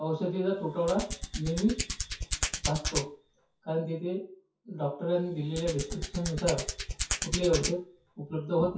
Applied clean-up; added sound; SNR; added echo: classical method WPE with log-MMSE.